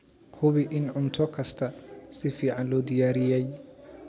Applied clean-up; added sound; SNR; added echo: none; none; none; none.